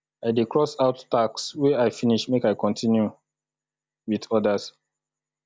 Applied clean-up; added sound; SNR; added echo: none; none; none; none.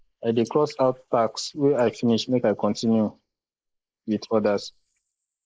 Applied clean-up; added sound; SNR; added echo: neural mask model Resemble Enhance denoiser.